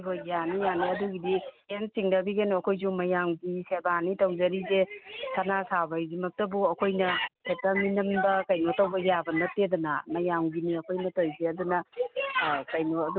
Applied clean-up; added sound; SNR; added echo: none; none; none; none.